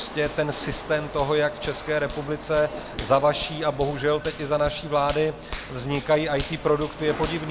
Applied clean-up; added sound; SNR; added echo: none; Rattle / Chatter / Hiss / Engine / Mechanisms + Hands; 11 dB; none.